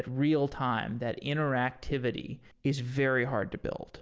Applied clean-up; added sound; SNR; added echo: none; none; none; none.